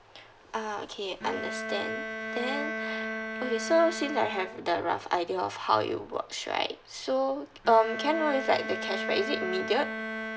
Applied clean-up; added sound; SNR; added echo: none; Bowed string instrument; 7 dB; none.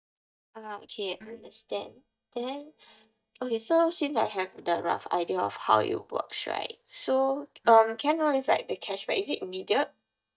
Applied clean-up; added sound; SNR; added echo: neural mask model DeepFilterNet 3.